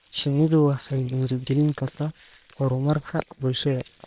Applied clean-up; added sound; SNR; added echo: neural separator model SepFormer WHAM!.